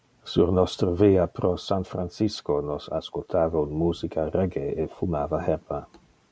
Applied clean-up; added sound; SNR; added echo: none; none; none; none.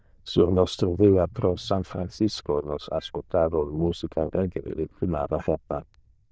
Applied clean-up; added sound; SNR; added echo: neural diffusion model UNIVERSE++.